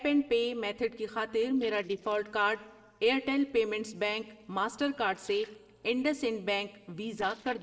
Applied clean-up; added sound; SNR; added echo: neural separator model SepFormer DNS4.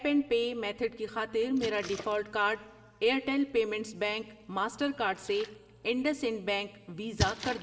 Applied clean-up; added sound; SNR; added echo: none; Splash, splatter; 13 dB; reverberation time 1.0 s.